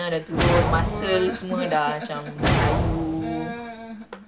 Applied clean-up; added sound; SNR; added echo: none; Whoosh, swoosh, swish; 0 dB; none.